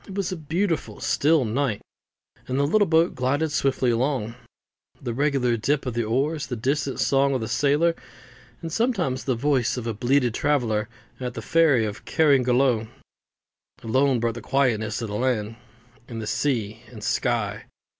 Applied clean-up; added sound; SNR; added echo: none; none; none; none.